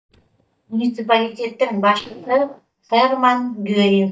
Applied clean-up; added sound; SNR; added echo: neural mask model DeepFilterNet 3.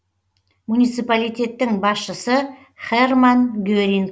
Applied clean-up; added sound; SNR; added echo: none; none; none; none.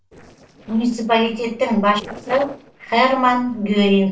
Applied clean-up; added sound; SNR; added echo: neural separator model SepFormer DNS4.